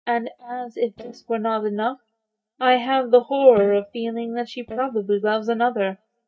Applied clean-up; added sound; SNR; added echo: neural mask model DeepFilterNet 3.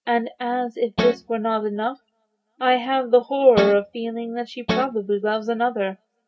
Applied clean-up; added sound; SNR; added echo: none; Guitar; 4 dB; reverberation time 0.3 s.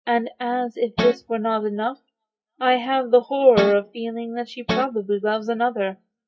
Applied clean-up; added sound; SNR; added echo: classical method WPE with log-MMSE.